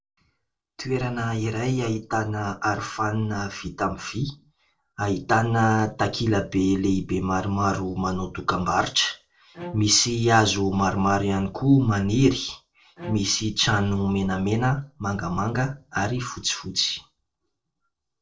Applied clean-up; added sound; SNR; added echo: neural separator model SepFormer DNS4.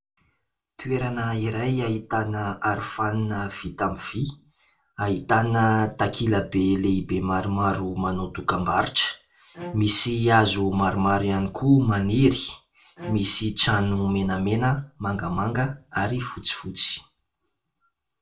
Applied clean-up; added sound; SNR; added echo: none; Bowed string instrument; 17 dB; reverberation time 0.2 s.